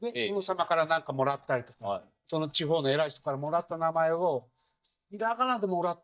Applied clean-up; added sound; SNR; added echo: neural mask model DeepFilterNet 3.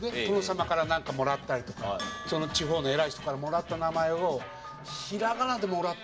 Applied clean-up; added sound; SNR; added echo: none; Bell; 18 dB; reverberation time 0.4 s.